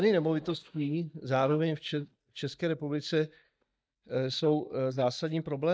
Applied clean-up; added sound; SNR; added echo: neural mask model DeepFilterNet 3.